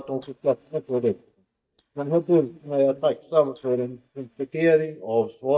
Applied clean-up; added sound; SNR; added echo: neural mask model DeepFilterNet 3.